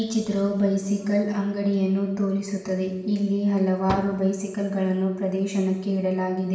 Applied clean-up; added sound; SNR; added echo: none; Fireworks; 11 dB; reverberation time 1.0 s.